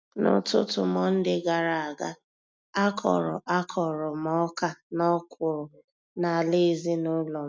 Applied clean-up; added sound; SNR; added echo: none; none; none; none.